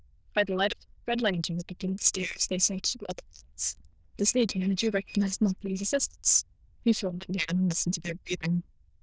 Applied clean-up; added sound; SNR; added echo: neural diffusion model UNIVERSE++.